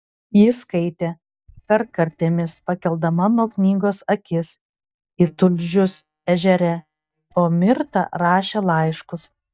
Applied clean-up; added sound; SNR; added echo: neural mask model DeepFilterNet 3.